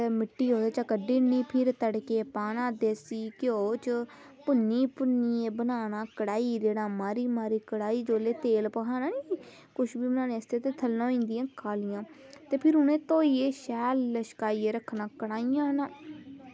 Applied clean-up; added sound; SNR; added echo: none; none; none; none.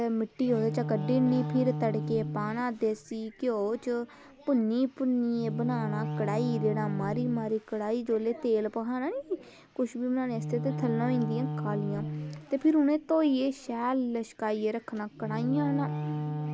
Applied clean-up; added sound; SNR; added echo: none; Wind instrument, woodwind instrument; 7 dB; none.